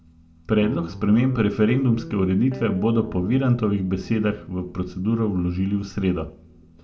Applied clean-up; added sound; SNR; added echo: none; Guitar; 16 dB; reverberation time 0.3 s.